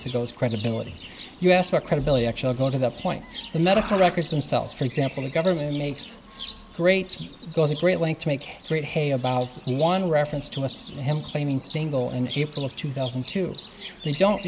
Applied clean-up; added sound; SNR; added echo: none; Livestock, farm animals, working animals; 16 dB; none.